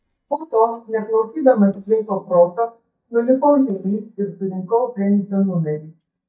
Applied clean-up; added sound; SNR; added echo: neural mask model DeepFilterNet 3.